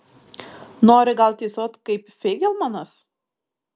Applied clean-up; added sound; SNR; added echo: none; none; none; none.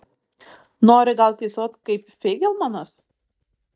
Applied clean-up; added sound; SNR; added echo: neural mask model DeepFilterNet 3.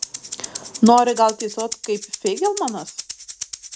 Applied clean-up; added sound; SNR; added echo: none; Rattle (instrument); 11 dB; none.